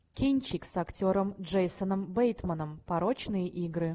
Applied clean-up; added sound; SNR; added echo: none; none; none; none.